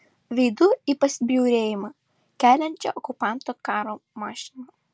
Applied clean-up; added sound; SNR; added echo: none; none; none; none.